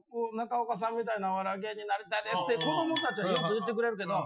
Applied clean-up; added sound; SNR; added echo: classical method Wiener filter.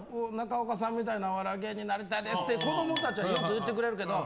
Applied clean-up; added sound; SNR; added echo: none; Chink, clink; 14 dB; none.